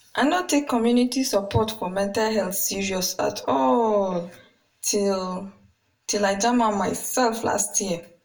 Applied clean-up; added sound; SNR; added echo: none; none; none; reverberation time 0.2 s.